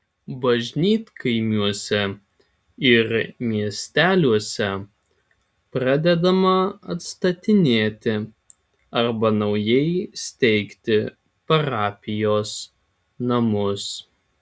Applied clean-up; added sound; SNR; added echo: none; none; none; none.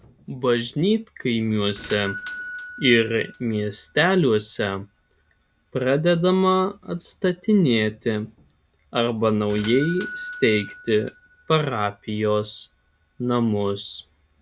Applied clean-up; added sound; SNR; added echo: none; Doorbell; 4 dB; none.